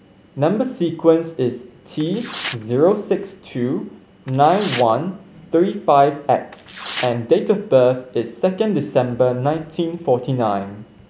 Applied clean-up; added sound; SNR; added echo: none; Tearing; 15 dB; none.